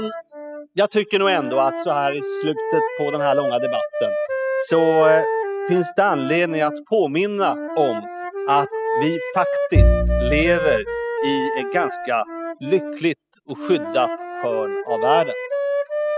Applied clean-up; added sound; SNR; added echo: classical method spectral subtraction.